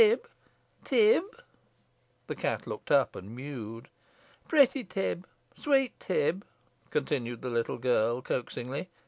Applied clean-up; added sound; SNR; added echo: none; none; none; none.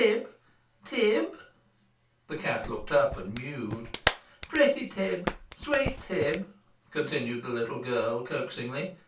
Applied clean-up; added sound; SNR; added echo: none; Clapping; 6 dB; reverberation time 0.3 s.